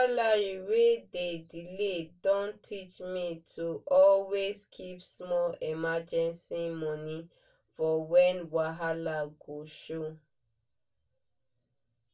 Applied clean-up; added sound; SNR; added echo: none; none; none; reverberation time 0.2 s.